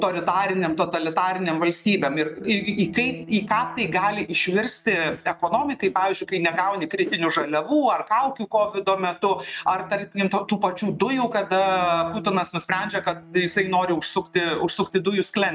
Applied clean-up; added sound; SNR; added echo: neural mask model RNNoise.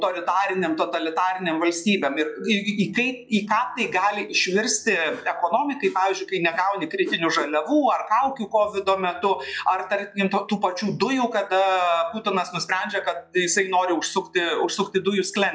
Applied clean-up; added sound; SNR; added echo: classical method log-MMSE.